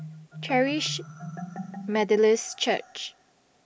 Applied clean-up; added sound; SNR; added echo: none; Marimba, xylophone; 14 dB; none.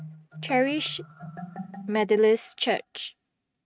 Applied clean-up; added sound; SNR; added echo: neural mask model RNNoise.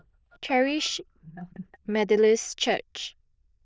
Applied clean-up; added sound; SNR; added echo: neural diffusion model UNIVERSE++.